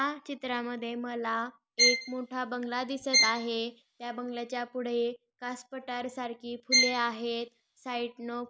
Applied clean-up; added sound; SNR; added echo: none; Bowed string instrument; -3 dB; none.